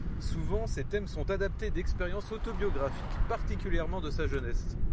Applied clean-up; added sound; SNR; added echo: none; Traffic noise, roadway noise / Bus; -2 dB; none.